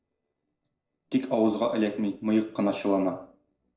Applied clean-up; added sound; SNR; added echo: neural separator model SepFormer DNS4.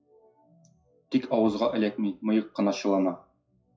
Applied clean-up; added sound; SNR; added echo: classical method WPE with log-MMSE.